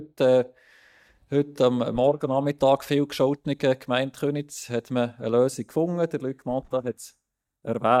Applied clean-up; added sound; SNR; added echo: neural mask model DeepFilterNet 3.